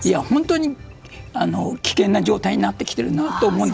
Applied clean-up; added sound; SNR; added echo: none; none; none; none.